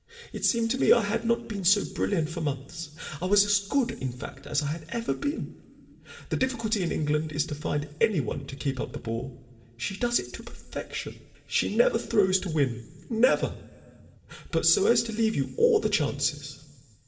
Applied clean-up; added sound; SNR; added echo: none; none; none; reverberation time 2.4 s.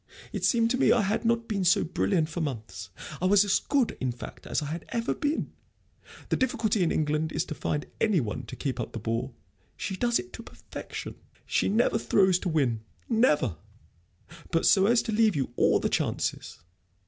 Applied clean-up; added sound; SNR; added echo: none; none; none; none.